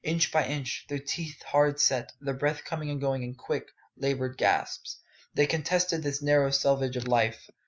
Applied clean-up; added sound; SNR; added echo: none; none; none; none.